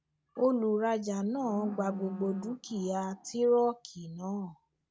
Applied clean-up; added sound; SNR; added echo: none; Livestock, farm animals, working animals; 18 dB; none.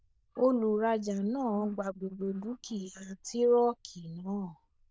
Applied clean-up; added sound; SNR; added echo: neural diffusion model UNIVERSE++.